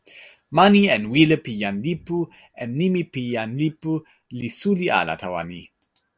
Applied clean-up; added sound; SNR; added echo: none; none; none; none.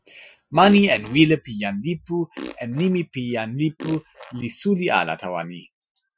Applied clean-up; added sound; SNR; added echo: classical method Wiener filter.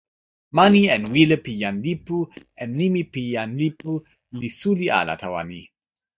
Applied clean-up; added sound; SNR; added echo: neural mask model DeepFilterNet 3.